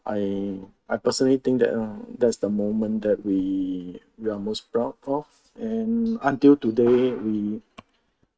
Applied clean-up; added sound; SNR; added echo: neural mask model RNNoise.